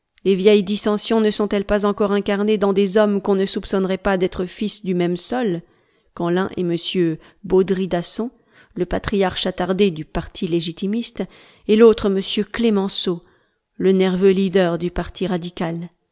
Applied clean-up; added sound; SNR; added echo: none; none; none; none.